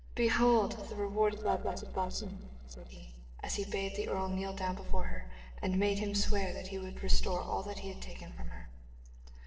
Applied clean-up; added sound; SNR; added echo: neural separator model SepFormer DNS4.